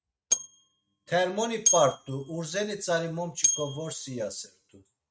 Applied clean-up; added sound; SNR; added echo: neural mask model RNNoise.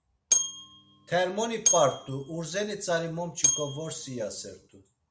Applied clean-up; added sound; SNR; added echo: none; Bell; 0 dB; none.